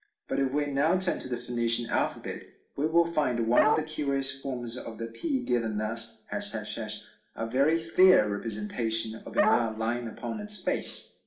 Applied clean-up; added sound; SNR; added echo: none; Bark; -1 dB; reverberation time 0.5 s.